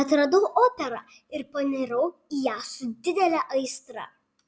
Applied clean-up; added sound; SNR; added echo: none; none; none; none.